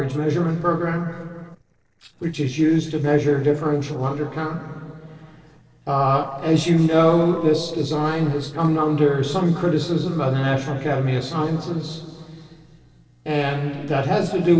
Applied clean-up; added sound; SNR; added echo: neural separator model SepFormer DNS4.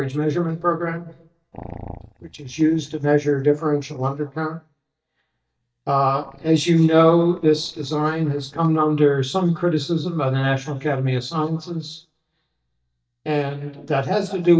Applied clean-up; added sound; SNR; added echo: neural mask model DeepFilterNet 3.